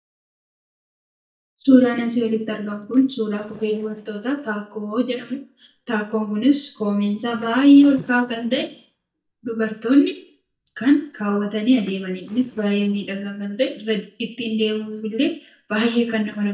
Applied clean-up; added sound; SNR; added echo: neural mask model DeepFilterNet 3.